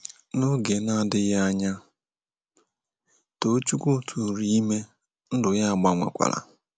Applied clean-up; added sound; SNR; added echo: none; none; none; none.